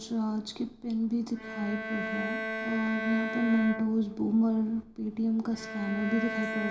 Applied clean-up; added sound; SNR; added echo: none; Bowed string instrument; 7 dB; reverberation time 0.4 s.